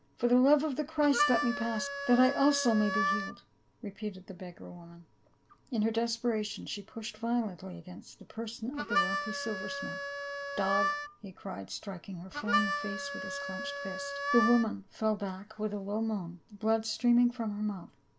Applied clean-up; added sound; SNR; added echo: none; Harmonica; 3 dB; none.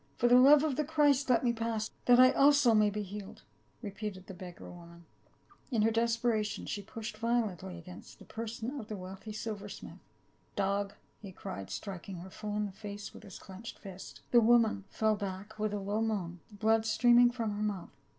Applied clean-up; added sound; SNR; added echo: none; none; none; none.